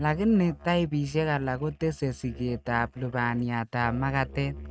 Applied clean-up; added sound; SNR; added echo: neural mask model RNNoise.